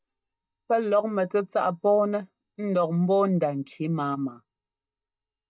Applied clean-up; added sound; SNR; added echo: neural mask model DeepFilterNet 3.